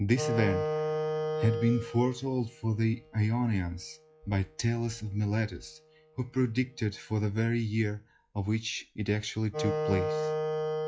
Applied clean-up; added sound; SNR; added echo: classical method log-MMSE.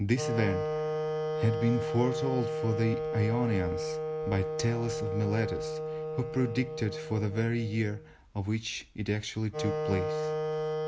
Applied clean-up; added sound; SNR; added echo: none; Wind instrument, woodwind instrument; 2 dB; none.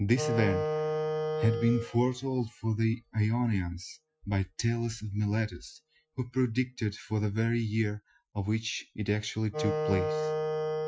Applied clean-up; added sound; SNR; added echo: classical method Wiener filter.